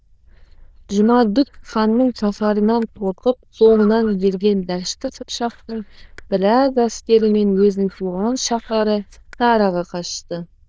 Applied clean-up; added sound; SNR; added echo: neural diffusion model UNIVERSE++.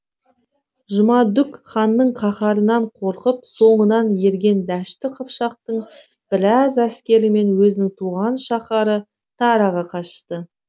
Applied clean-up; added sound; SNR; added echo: none; none; none; none.